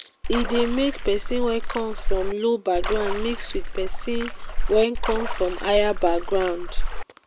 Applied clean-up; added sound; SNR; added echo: none; Splash, splatter; -1 dB; none.